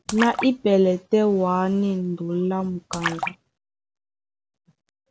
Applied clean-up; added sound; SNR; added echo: none; Splash, splatter; 11 dB; none.